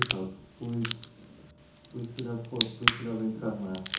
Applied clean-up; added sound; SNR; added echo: none; Crack / Crackle; -3 dB; reverberation time 0.6 s.